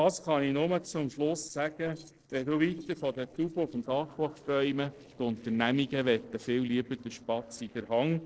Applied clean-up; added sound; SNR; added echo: neural separator model SepFormer DNS4.